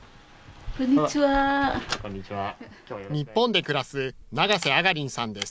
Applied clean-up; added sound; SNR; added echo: none; Camera; 16 dB; none.